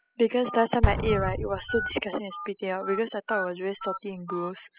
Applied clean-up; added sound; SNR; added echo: classical method spectral subtraction.